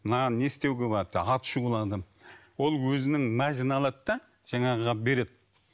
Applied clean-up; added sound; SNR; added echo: none; none; none; none.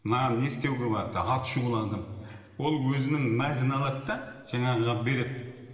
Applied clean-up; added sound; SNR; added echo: none; none; none; reverberation time 2.1 s.